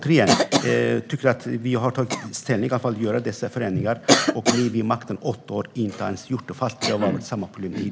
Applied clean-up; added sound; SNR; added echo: none; Cough; 3 dB; none.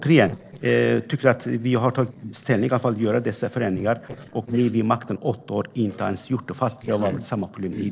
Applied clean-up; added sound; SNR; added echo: neural separator model SepFormer DNS4.